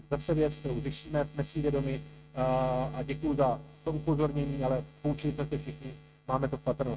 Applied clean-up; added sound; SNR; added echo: neural mask model RNNoise.